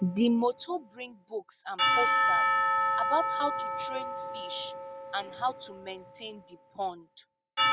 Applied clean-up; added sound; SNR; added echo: none; Church bell / Percussion; -3 dB; none.